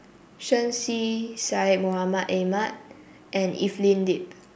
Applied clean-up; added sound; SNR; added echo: none; none; none; none.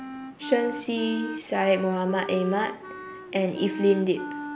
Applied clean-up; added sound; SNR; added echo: none; Wind instrument, woodwind instrument; 10 dB; none.